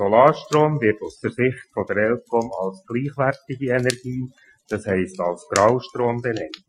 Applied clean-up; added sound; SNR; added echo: classical method Wiener filter.